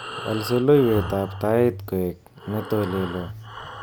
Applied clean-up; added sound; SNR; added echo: none; Breathing; 13 dB; none.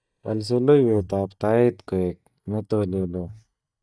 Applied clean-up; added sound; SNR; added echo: neural mask model DeepFilterNet 3.